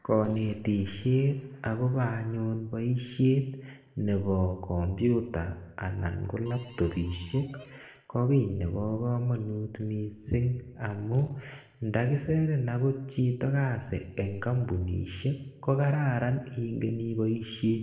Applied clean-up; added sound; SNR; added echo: neural separator model SepFormer DNS4.